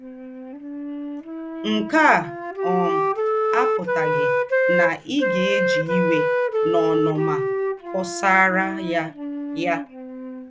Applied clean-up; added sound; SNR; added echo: none; Wind instrument, woodwind instrument; -1 dB; none.